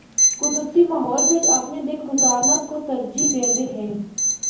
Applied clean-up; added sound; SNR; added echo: none; Alarm; -1 dB; reverberation time 0.7 s.